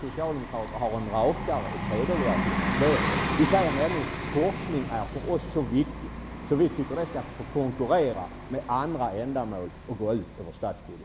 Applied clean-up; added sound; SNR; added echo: none; Bus; 4 dB; none.